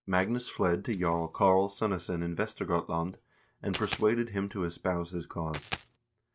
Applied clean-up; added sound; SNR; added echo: neural mask model DeepFilterNet 3.